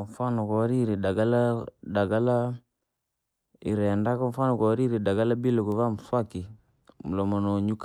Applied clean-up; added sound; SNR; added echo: none; none; none; none.